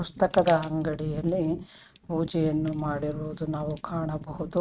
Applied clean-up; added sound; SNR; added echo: neural mask model RNNoise.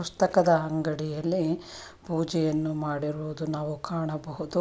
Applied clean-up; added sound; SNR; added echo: none; none; none; none.